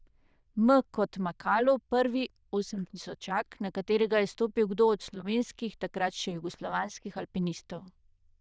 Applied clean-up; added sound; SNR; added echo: neural diffusion model UNIVERSE++.